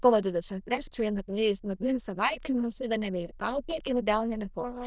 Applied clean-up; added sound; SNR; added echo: neural diffusion model UNIVERSE++.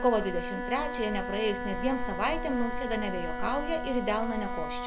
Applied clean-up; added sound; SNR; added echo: none; Wind instrument, woodwind instrument + Sliding door; 2 dB; none.